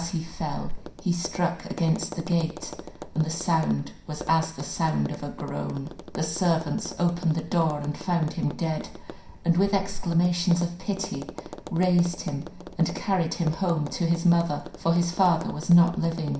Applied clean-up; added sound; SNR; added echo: none; Tap; 13 dB; reverberation time 0.5 s.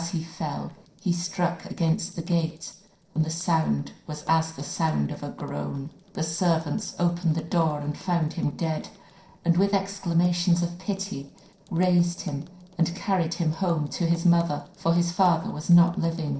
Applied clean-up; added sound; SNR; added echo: neural separator model SepFormer DNS4.